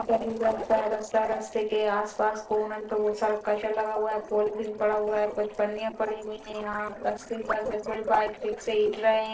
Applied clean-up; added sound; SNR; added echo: neural separator model SepFormer DNS4.